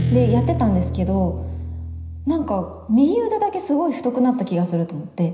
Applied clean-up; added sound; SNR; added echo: none; Guitar; 6 dB; reverberation time 0.9 s.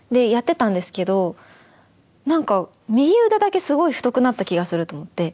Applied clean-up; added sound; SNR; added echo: none; none; none; none.